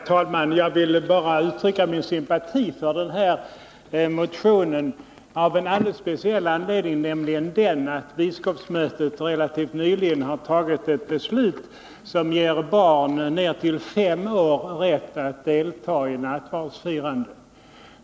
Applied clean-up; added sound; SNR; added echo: none; none; none; none.